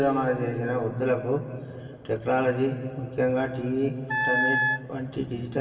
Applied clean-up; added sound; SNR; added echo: none; Wind instrument, woodwind instrument; -1 dB; reverberation time 2.4 s.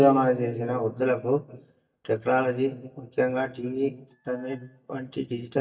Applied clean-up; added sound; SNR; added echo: neural mask model DeepFilterNet 3.